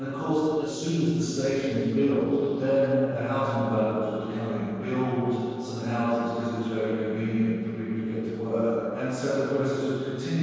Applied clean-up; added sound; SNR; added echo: neural separator model SepFormer DNS4.